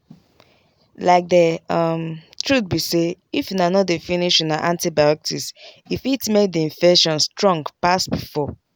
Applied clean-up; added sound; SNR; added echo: none; none; none; none.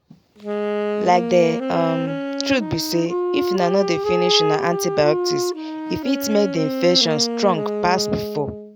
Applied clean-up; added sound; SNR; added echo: none; Wind instrument, woodwind instrument; 2 dB; none.